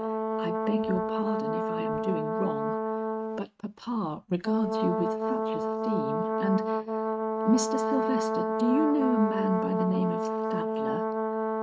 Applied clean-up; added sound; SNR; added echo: neural mask model RNNoise.